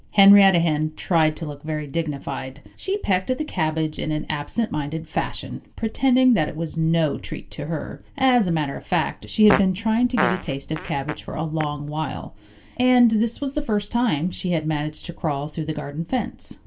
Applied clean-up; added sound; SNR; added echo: none; Fart; 8 dB; reverberation time 0.2 s.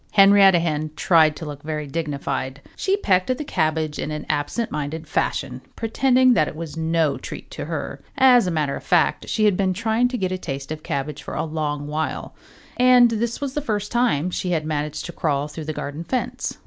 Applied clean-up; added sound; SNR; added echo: none; none; none; none.